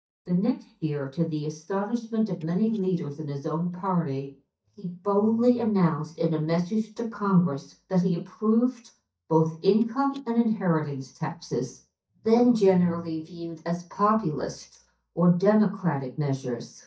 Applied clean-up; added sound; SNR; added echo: neural mask model DeepFilterNet 3.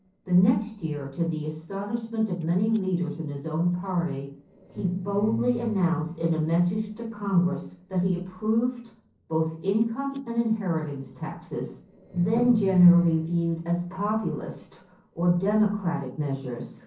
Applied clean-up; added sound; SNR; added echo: neural separator model SepFormer DNS4.